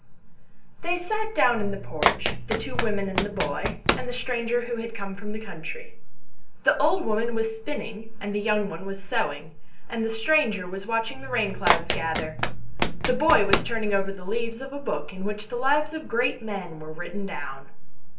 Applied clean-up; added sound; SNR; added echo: none; Run; 5 dB; reverberation time 0.3 s.